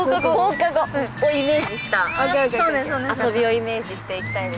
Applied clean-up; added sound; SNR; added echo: none; none; none; none.